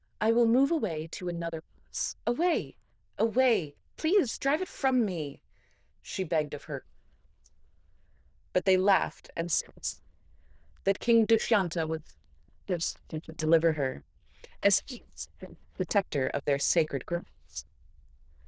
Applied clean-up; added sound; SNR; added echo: neural diffusion model UNIVERSE++.